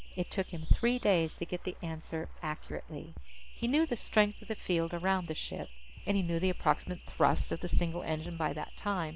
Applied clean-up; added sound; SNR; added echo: none; Bass drum; 18 dB; none.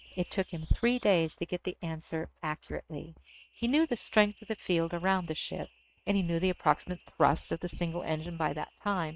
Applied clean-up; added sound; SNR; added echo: neural mask model RNNoise.